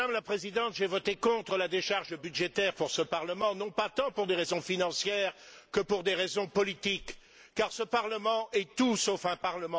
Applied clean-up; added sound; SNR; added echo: none; none; none; none.